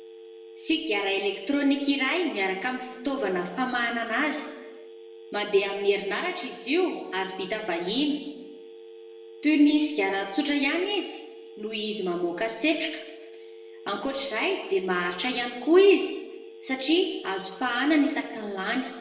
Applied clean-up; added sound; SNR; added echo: none; Telephone; 18 dB; reverberation time 1.0 s.